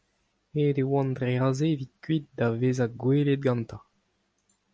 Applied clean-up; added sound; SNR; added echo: none; none; none; none.